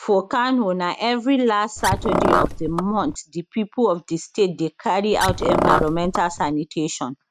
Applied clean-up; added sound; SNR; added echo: none; Car; 1 dB; none.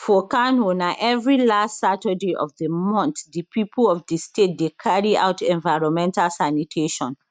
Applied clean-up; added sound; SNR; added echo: none; none; none; none.